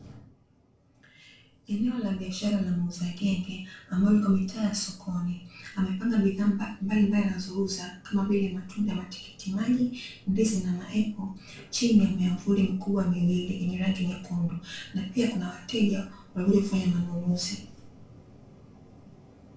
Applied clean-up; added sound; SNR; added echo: none; none; none; reverberation time 0.3 s.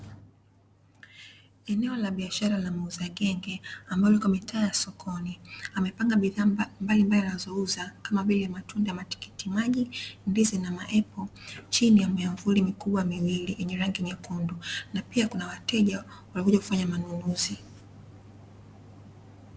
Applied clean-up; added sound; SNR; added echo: none; none; none; none.